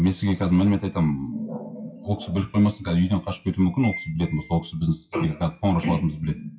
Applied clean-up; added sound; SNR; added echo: classical method WPE with log-MMSE.